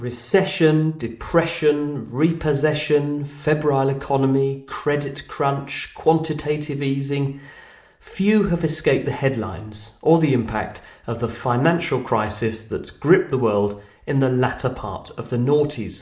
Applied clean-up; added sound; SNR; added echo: none; none; none; reverberation time 0.6 s.